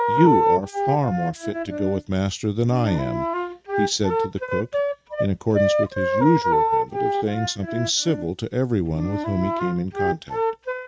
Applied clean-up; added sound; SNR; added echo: neural mask model RNNoise.